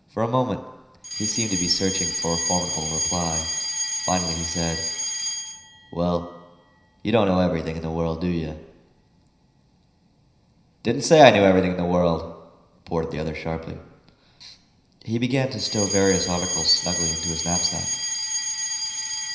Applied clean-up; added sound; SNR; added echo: none; Alarm; 6 dB; reverberation time 0.9 s.